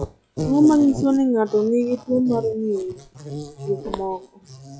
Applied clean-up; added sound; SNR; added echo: classical method log-MMSE.